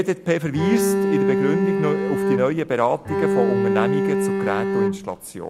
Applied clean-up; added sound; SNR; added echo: none; Bowed string instrument; -3 dB; none.